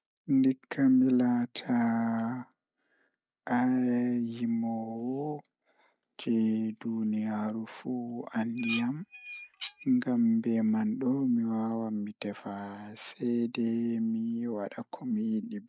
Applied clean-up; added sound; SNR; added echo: none; Dishes, pots, and pans; 13 dB; none.